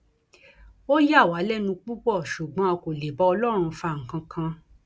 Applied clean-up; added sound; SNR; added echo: none; none; none; none.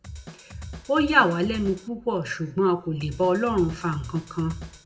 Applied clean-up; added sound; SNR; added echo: none; Drum kit; 14 dB; reverberation time 0.6 s.